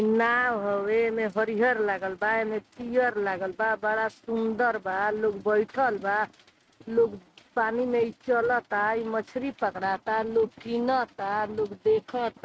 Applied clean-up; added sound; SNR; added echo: neural mask model RNNoise.